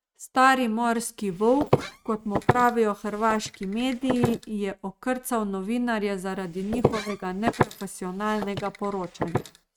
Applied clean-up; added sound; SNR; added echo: neural mask model RNNoise.